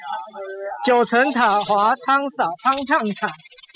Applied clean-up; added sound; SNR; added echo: classical method spectral subtraction.